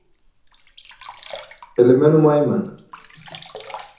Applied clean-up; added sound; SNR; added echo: none; Sink (filling or washing); 19 dB; reverberation time 0.6 s.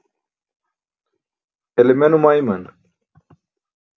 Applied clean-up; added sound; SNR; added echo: none; none; none; none.